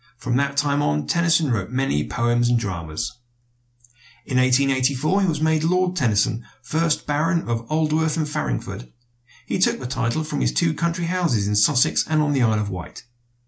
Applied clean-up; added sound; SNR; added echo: none; none; none; none.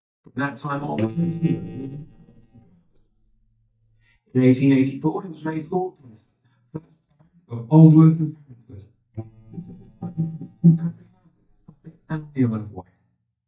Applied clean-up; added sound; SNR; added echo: neural mask model DeepFilterNet 3.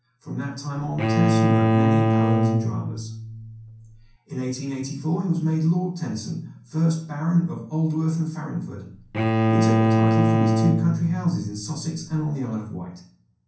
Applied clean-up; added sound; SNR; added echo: none; Bowed string instrument; -5 dB; reverberation time 0.6 s.